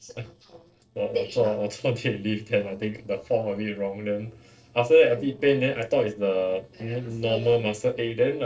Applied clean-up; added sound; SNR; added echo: neural separator model SepFormer DNS4.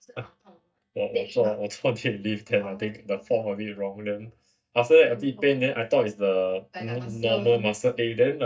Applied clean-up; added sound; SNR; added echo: neural mask model DeepFilterNet 3.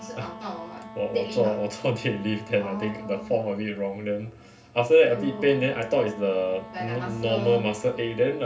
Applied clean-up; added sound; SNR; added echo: none; Wind instrument, woodwind instrument; 19 dB; reverberation time 0.4 s.